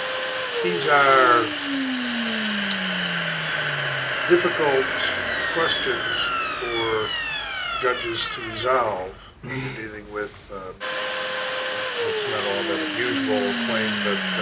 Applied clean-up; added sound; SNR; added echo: none; Domestic sounds, home sounds; 0 dB; none.